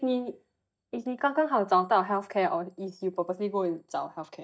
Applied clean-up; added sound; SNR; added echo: neural mask model DeepFilterNet 3.